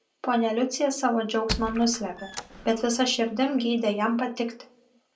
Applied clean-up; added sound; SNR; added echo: none; Squeak; 12 dB; reverberation time 0.2 s.